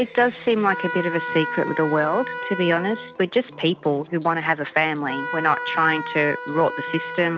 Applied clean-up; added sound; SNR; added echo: none; Trumpet; 9 dB; none.